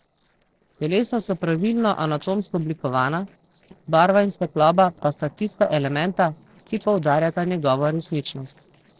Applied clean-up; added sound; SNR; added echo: neural separator model SepFormer DNS4.